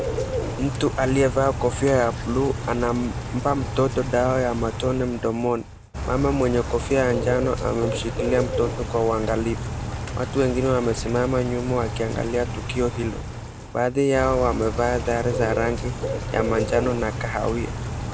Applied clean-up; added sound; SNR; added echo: none; Bird / Rain; 5 dB; none.